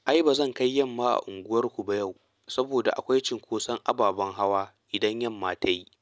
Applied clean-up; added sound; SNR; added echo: none; none; none; none.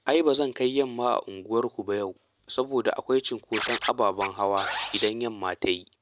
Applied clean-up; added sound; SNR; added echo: none; Scratching (performance technique); 7 dB; none.